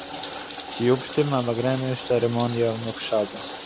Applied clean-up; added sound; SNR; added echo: none; Bathtub (filling or washing); 1 dB; none.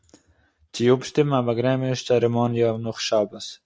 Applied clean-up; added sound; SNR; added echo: none; none; none; none.